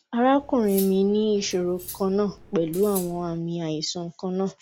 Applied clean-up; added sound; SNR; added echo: none; Cutlery, silverware; 16 dB; none.